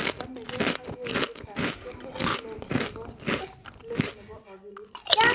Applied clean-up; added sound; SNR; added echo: none; Chewing, mastication; -3 dB; reverberation time 0.7 s.